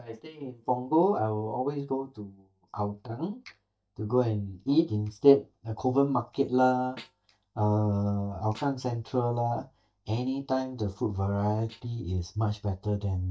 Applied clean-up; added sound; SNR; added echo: neural mask model DeepFilterNet 3.